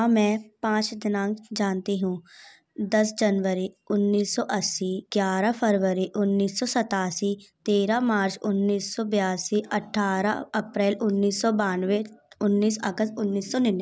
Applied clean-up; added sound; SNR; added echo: none; none; none; none.